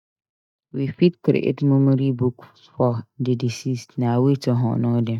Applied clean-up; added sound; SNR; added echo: neural mask model DeepFilterNet 3.